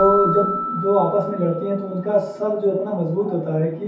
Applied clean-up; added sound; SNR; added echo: none; Keyboard (musical); 7 dB; reverberation time 0.6 s.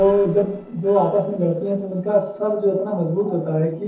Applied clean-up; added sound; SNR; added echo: neural separator model SepFormer DNS4.